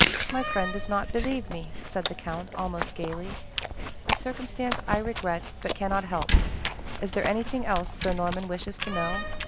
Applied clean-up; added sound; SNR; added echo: none; Chewing, mastication + Slam; -2 dB; none.